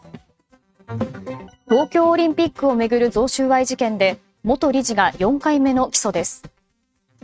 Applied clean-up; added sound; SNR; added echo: neural mask model RNNoise.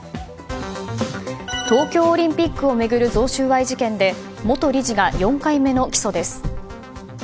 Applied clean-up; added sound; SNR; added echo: none; Car; 10 dB; none.